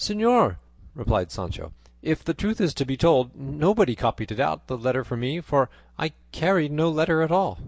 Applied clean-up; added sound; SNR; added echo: none; none; none; none.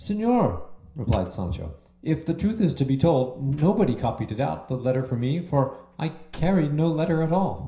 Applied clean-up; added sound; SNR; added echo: none; Slam; 18 dB; reverberation time 0.5 s.